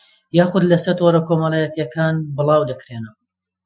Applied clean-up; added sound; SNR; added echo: classical method Wiener filter.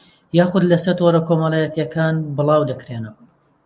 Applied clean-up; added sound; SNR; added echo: none; none; none; none.